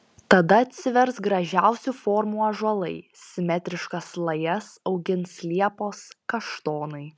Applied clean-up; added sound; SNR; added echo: none; none; none; none.